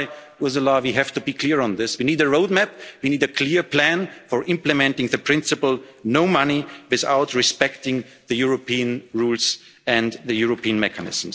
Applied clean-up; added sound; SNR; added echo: none; none; none; none.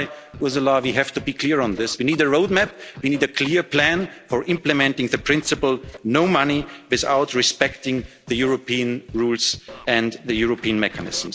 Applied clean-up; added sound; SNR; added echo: none; Scratching (performance technique); 19 dB; none.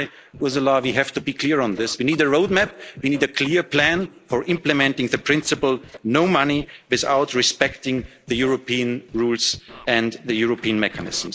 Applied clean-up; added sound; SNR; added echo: neural mask model Resemble Enhance denoiser.